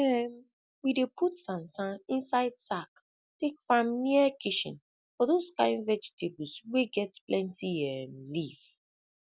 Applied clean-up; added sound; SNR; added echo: none; none; none; none.